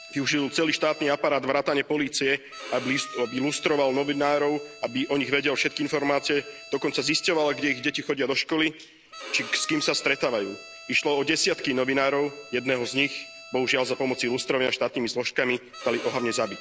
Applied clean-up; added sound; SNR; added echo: none; Bowed string instrument; 17 dB; none.